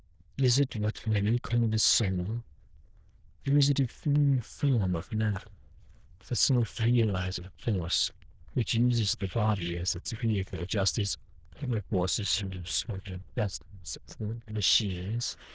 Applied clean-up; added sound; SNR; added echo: neural diffusion model UNIVERSE++.